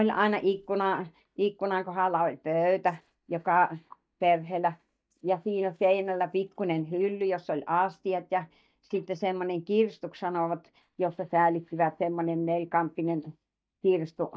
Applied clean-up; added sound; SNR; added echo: neural mask model DeepFilterNet 3.